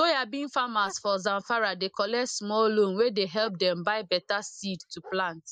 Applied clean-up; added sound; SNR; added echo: neural mask model Resemble Enhance denoiser.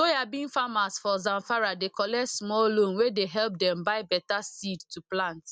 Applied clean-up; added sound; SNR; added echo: none; none; none; none.